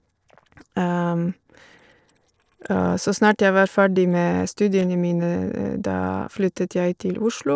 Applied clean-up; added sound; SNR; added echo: neural separator model SepFormer DNS4.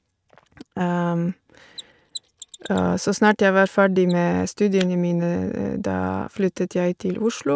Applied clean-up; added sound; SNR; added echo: neural mask model RNNoise.